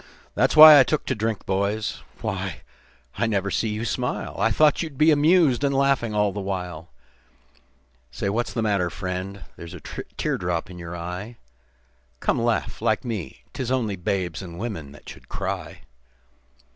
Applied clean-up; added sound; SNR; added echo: none; none; none; none.